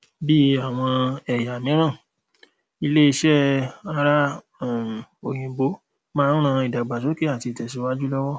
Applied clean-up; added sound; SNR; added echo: none; none; none; none.